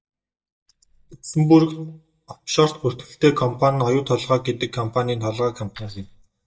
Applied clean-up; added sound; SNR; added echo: neural mask model DeepFilterNet 3.